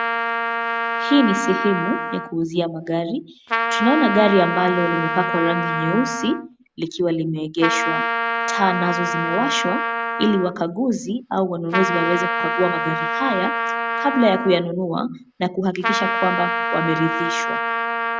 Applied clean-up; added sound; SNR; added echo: none; Trumpet; 2 dB; none.